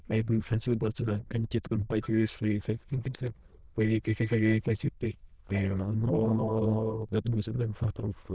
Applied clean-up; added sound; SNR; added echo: neural diffusion model UNIVERSE++.